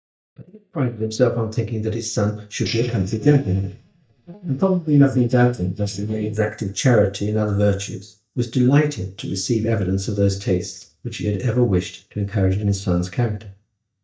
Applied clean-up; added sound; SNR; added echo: neural mask model DeepFilterNet 3.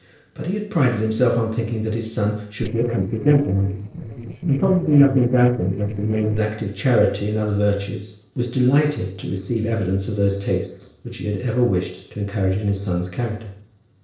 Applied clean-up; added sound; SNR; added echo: neural separator model SepFormer DNS4.